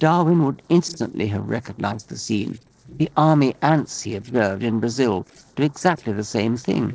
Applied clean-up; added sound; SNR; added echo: neural separator model SepFormer DNS4.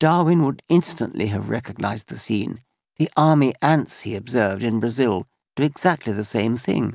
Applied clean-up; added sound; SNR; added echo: none; none; none; none.